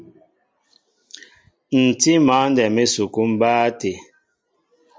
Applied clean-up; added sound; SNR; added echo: none; none; none; none.